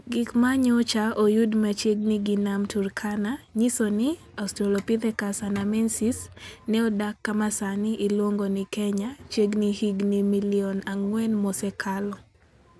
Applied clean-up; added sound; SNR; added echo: none; none; none; none.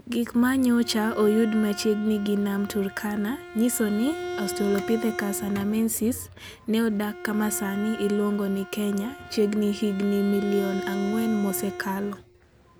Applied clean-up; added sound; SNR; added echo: none; Bowed string instrument; 12 dB; none.